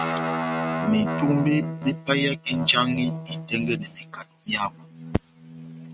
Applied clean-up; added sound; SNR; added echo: neural mask model RNNoise.